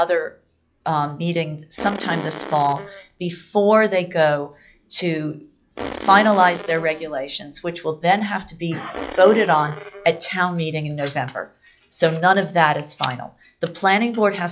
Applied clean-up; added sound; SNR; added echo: classical method log-MMSE.